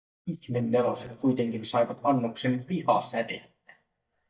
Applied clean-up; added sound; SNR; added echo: neural mask model DeepFilterNet 3.